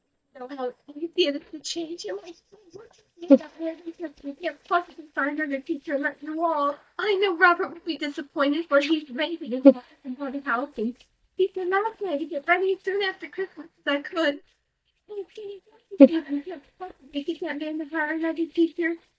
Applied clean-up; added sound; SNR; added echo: neural mask model DeepFilterNet 3.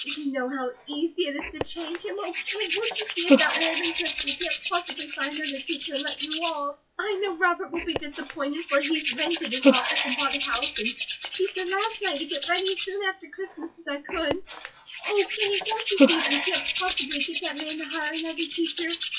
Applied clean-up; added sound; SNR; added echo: classical method WPE with log-MMSE.